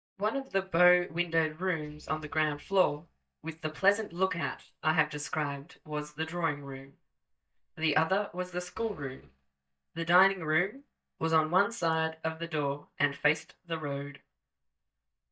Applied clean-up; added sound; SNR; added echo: neural mask model DeepFilterNet 3.